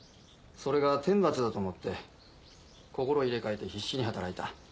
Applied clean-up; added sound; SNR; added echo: none; none; none; none.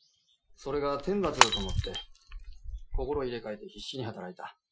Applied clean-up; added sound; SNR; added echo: classical method Wiener filter.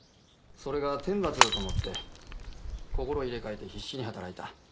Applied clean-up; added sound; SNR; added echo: none; Shatter / Crushing; -3 dB; none.